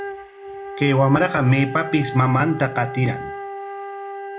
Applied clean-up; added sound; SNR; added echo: none; Wind instrument, woodwind instrument; 11 dB; reverberation time 0.3 s.